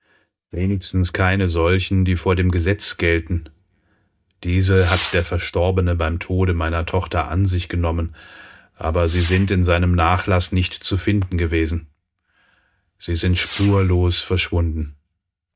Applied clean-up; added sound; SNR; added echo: neural mask model DeepFilterNet 3.